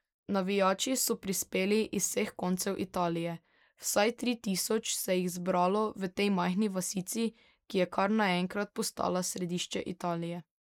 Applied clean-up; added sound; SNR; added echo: neural mask model Resemble Enhance denoiser.